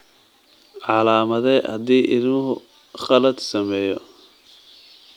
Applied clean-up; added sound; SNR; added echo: none; none; none; none.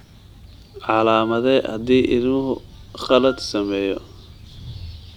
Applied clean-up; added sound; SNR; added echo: none; Wind instrument, woodwind instrument + Train; 17 dB; none.